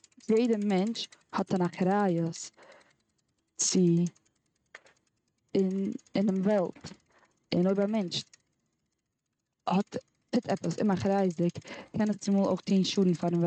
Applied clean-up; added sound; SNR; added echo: neural mask model RNNoise.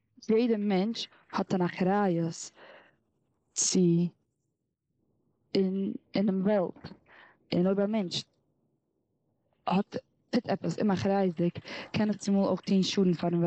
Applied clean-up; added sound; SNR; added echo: neural mask model Resemble Enhance denoiser.